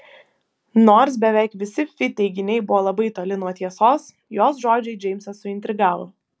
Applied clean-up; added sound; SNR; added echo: none; none; none; none.